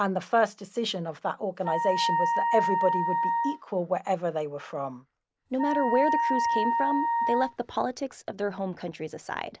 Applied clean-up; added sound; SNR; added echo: none; Wind instrument, woodwind instrument; -1 dB; none.